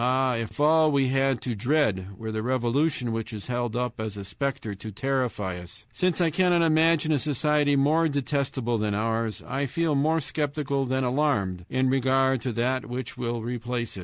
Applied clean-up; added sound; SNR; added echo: none; none; none; none.